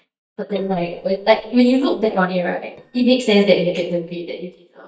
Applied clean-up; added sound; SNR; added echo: neural mask model DeepFilterNet 3.